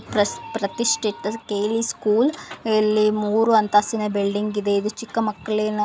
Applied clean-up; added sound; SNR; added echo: none; none; none; none.